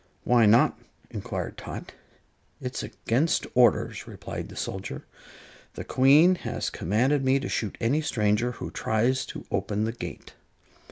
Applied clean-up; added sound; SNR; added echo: none; none; none; none.